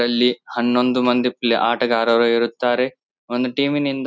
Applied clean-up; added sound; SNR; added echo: none; none; none; none.